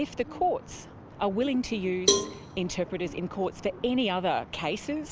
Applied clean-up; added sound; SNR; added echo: none; Cowbell; 2 dB; none.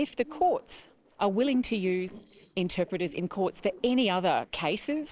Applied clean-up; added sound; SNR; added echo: neural separator model SepFormer DNS4.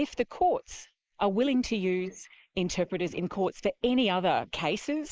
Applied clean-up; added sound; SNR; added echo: neural mask model Resemble Enhance denoiser.